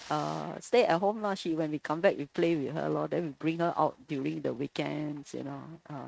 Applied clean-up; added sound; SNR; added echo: neural mask model RNNoise.